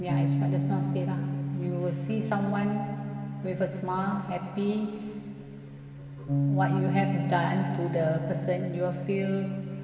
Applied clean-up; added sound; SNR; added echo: none; Bass guitar; 1 dB; reverberation time 2.7 s.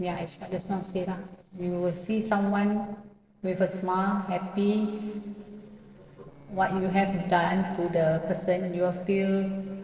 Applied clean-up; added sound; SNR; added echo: neural separator model SepFormer DNS4.